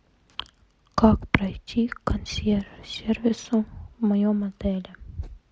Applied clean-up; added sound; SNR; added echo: none; none; none; none.